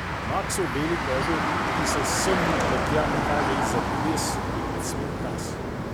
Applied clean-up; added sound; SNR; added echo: none; Motor vehicle (road); -5 dB; none.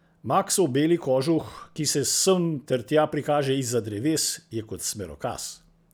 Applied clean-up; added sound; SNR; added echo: none; none; none; none.